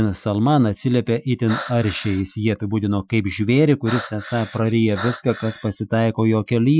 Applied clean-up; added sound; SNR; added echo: classical method Wiener filter.